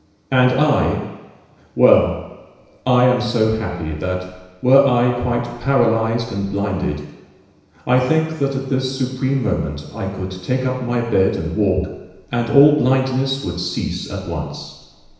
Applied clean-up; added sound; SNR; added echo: none; none; none; reverberation time 1.0 s.